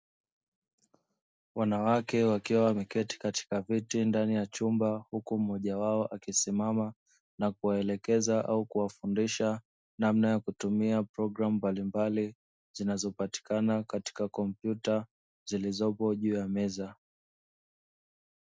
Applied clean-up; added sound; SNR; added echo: none; none; none; none.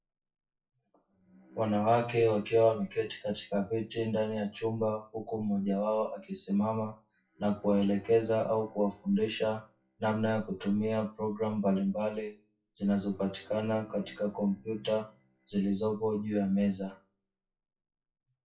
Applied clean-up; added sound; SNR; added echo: classical method WPE with log-MMSE.